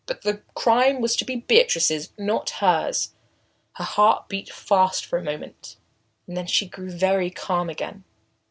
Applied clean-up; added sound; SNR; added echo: none; none; none; none.